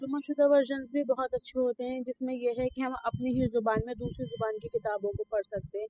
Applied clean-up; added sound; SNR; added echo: classical method spectral subtraction.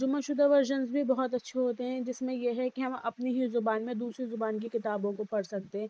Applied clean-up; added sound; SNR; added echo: neural mask model Resemble Enhance denoiser.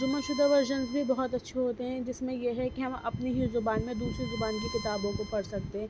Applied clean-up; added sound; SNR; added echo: none; Bowed string instrument; 16 dB; none.